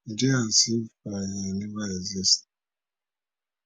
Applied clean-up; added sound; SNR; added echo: none; none; none; none.